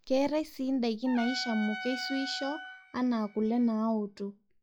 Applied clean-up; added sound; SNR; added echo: classical method log-MMSE.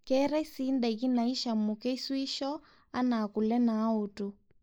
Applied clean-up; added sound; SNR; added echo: neural mask model Resemble Enhance denoiser.